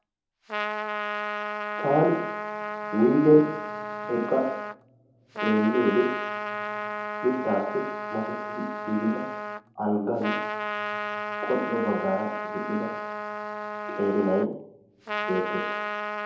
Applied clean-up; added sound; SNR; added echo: none; Trumpet; 5 dB; reverberation time 2.6 s.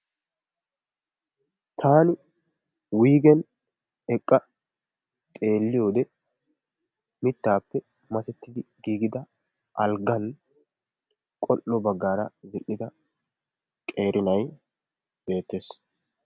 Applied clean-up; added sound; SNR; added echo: none; none; none; none.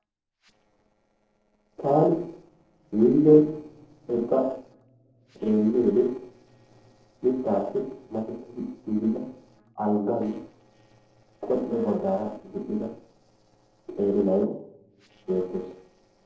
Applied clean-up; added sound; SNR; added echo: neural separator model SepFormer DNS4.